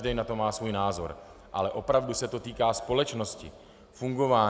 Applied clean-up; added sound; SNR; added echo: none; none; none; none.